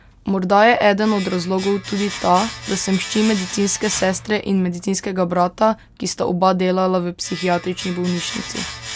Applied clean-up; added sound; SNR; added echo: none; Domestic sounds, home sounds; 13 dB; none.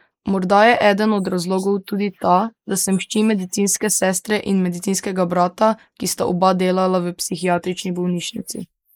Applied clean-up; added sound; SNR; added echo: neural mask model Resemble Enhance denoiser.